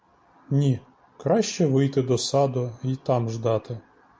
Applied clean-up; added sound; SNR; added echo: none; none; none; none.